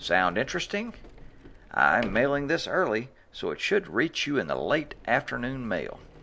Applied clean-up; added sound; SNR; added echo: none; Sliding door; 18 dB; none.